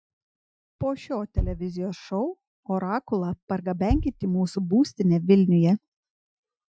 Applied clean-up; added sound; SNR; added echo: classical method Wiener filter.